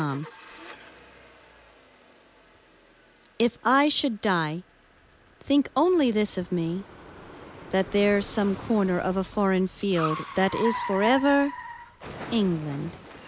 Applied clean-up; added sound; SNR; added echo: none; Car; 13 dB; none.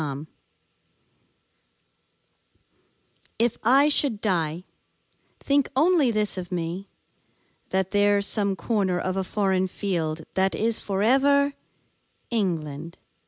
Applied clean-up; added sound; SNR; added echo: none; none; none; none.